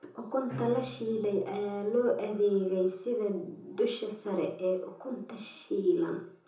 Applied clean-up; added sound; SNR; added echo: none; Bowed string instrument; 16 dB; reverberation time 0.6 s.